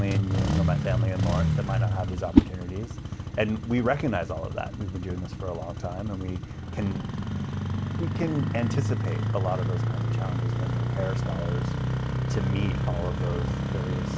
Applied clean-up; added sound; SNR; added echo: none; Engine starting + Whoosh, swoosh, swish; -5 dB; none.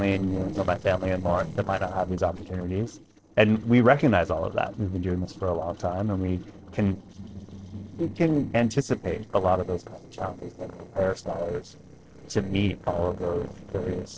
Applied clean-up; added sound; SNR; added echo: neural separator model SepFormer DNS4.